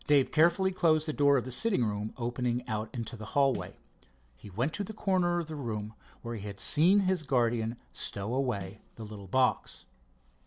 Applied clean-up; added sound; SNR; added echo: none; Snare drum; 18 dB; none.